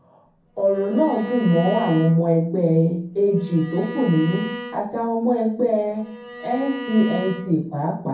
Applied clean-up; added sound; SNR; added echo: none; Bowed string instrument; 14 dB; reverberation time 0.6 s.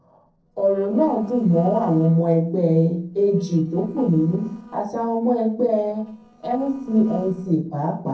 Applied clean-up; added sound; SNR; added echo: neural separator model SepFormer DNS4.